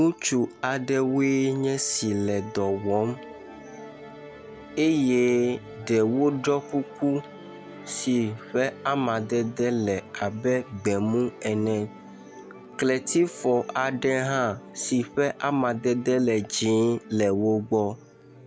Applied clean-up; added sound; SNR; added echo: none; Musical instrument; 18 dB; none.